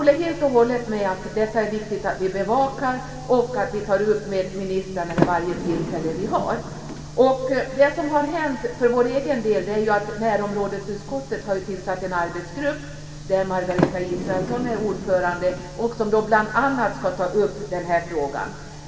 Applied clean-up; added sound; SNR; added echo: none; Sliding door; 6 dB; reverberation time 1.9 s.